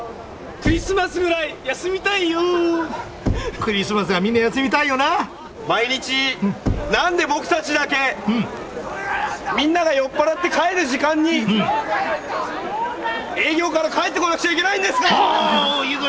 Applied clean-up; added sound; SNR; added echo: none; Knock / Wood; 11 dB; none.